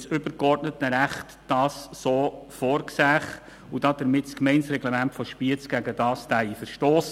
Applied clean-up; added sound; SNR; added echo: none; none; none; none.